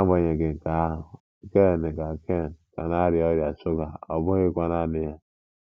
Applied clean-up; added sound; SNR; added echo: none; none; none; none.